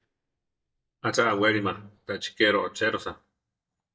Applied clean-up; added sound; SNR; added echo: neural mask model DeepFilterNet 3.